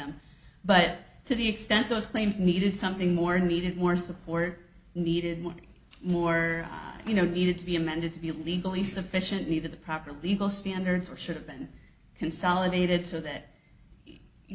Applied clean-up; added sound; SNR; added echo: none; none; none; none.